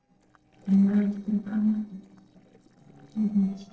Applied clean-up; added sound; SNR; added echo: neural separator model SepFormer DNS4.